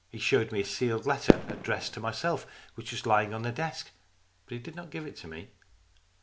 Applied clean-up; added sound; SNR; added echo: none; Fireworks; -1 dB; none.